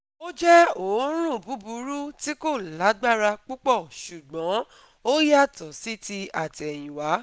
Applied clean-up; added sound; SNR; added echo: none; none; none; none.